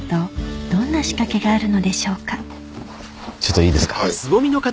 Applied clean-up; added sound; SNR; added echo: none; none; none; none.